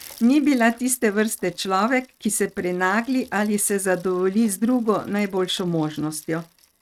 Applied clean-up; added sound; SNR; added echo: neural mask model RNNoise.